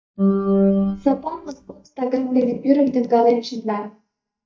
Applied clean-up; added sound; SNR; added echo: neural mask model DeepFilterNet 3.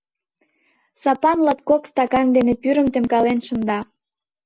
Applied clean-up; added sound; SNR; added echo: none; none; none; none.